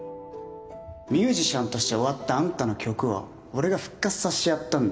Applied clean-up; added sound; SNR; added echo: none; none; none; none.